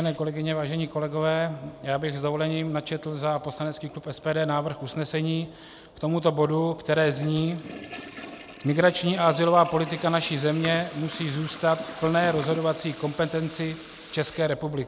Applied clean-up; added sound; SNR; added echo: none; Toilet flush / Water tap, faucet; 19 dB; none.